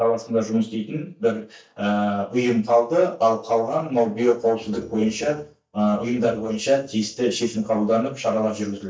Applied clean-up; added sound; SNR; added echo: neural mask model DeepFilterNet 3.